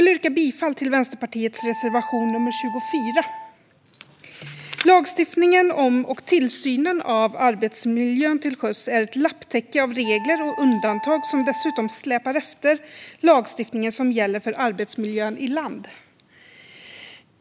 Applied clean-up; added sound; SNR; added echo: none; Wind instrument, woodwind instrument; 12 dB; none.